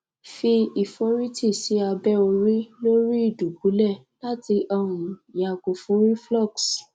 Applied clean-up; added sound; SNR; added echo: none; none; none; none.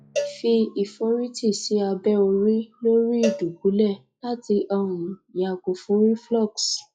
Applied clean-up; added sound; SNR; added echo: classical method log-MMSE.